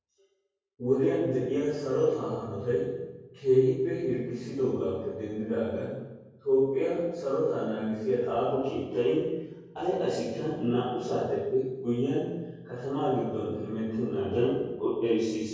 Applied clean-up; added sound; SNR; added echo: none; none; none; reverberation time 1.3 s.